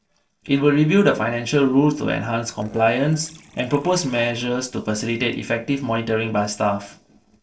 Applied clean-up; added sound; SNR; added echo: neural separator model SepFormer DNS4.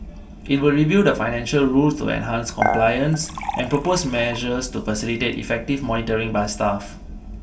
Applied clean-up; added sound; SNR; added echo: none; Dishes, pots, and pans / Chink, clink; 6 dB; reverberation time 0.2 s.